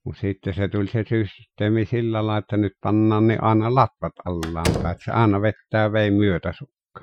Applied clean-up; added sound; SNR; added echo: classical method Wiener filter.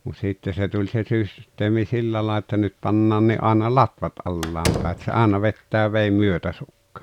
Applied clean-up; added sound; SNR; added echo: none; Slam; 7 dB; none.